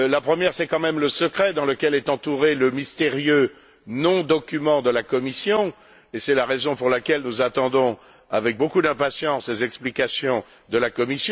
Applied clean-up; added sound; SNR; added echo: none; none; none; none.